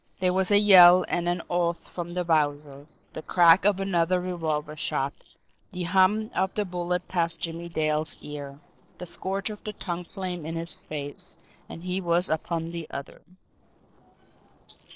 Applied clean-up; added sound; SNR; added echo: neural separator model SepFormer DNS4.